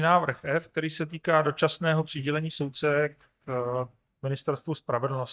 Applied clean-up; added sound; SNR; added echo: neural mask model DeepFilterNet 3.